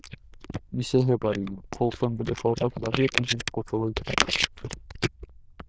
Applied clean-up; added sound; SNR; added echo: neural diffusion model UNIVERSE++.